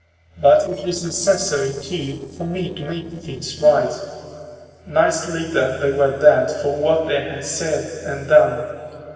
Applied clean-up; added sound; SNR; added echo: neural separator model SepFormer DNS4.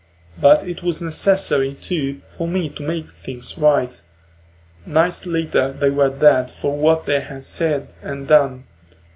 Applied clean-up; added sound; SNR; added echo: none; none; none; none.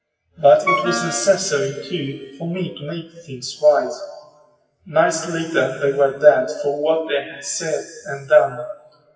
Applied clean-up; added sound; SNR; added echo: classical method WPE with log-MMSE.